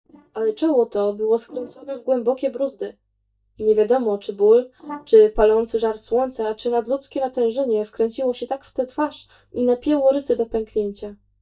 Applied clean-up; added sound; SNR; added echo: neural mask model DeepFilterNet 3.